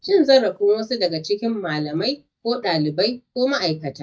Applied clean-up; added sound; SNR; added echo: neural mask model DeepFilterNet 3.